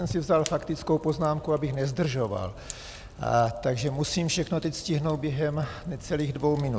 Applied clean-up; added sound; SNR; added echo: none; Fire; 16 dB; none.